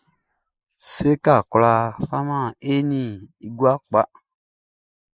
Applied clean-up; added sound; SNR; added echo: neural mask model Resemble Enhance denoiser.